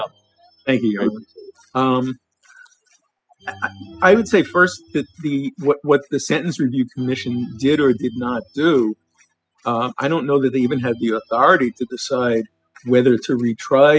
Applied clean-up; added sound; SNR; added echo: classical method spectral subtraction.